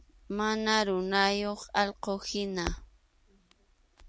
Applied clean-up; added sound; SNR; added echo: none; Crackle; 15 dB; none.